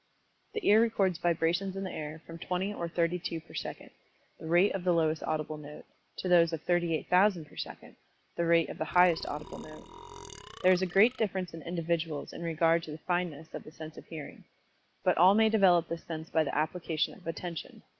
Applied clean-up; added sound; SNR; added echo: none; Burping, eructation; 18 dB; none.